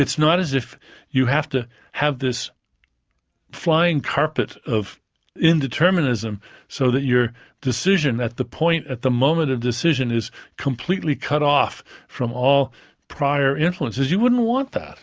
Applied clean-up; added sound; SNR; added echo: none; none; none; none.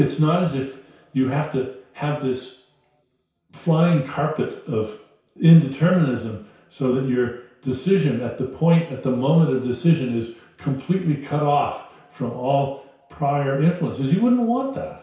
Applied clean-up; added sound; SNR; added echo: none; none; none; reverberation time 0.6 s.